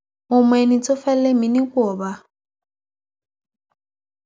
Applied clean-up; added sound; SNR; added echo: none; none; none; none.